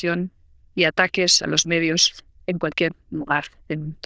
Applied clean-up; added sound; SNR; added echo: neural diffusion model UNIVERSE++.